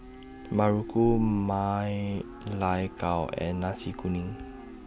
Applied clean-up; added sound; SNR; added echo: none; Livestock, farm animals, working animals; 15 dB; none.